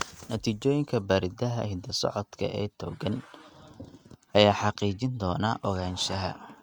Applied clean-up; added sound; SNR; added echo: neural mask model RNNoise.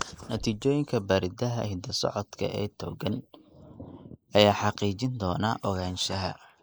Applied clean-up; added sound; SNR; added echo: neural mask model Resemble Enhance denoiser.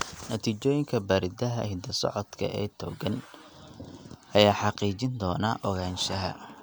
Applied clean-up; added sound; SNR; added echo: none; none; none; none.